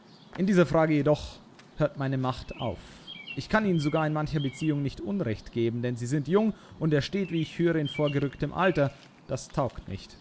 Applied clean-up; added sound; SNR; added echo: none; Bird vocalization, bird call, bird song; 20 dB; none.